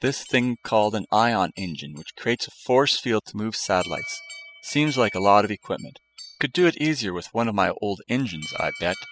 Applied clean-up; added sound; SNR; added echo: classical method spectral subtraction.